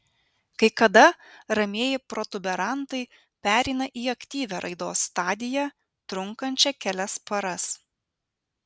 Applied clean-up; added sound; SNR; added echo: none; none; none; none.